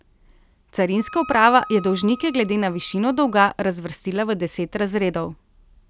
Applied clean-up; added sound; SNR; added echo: none; Wind instrument, woodwind instrument; 18 dB; none.